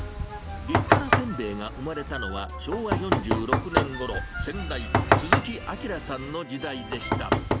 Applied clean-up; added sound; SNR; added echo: none; Knock; -5 dB; none.